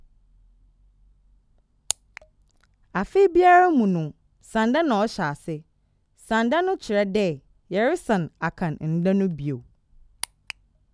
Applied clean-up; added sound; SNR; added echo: none; none; none; none.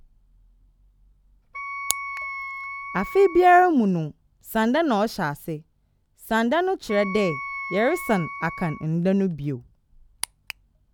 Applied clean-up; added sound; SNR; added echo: none; Wind instrument, woodwind instrument; 10 dB; none.